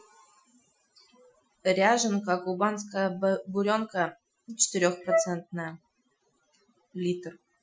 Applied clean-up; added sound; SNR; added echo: classical method Wiener filter.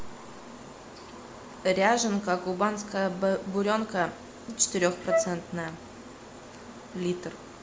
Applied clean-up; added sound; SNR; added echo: none; Wind instrument, woodwind instrument; 0 dB; none.